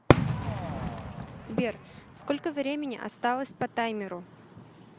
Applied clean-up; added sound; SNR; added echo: none; Fireworks; -4 dB; none.